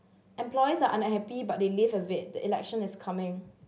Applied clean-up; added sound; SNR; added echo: none; none; none; none.